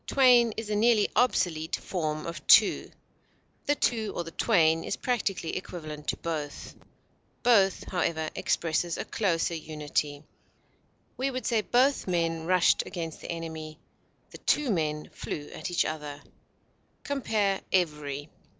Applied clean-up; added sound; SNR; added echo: neural separator model SepFormer DNS4.